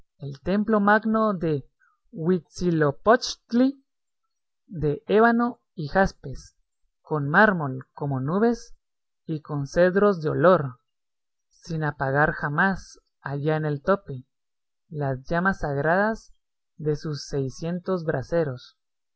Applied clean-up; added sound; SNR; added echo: none; none; none; none.